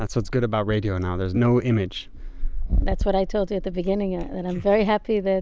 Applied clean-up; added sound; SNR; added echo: none; none; none; none.